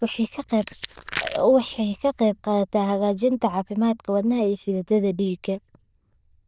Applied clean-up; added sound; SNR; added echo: neural diffusion model UNIVERSE++.